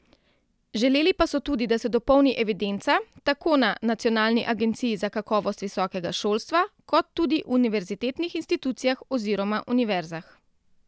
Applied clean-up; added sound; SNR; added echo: none; none; none; none.